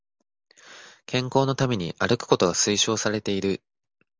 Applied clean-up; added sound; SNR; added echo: none; none; none; none.